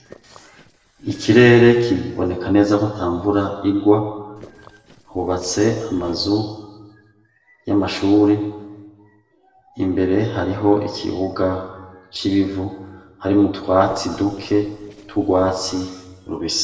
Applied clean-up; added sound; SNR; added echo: neural separator model SepFormer DNS4.